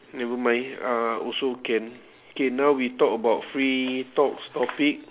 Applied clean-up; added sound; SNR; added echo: none; none; none; none.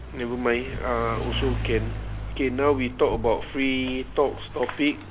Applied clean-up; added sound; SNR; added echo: none; Mechanisms / Bicycle; 6 dB; none.